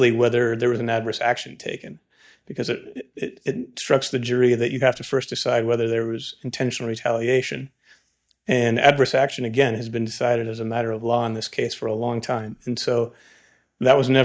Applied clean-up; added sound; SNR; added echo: neural mask model DeepFilterNet 3.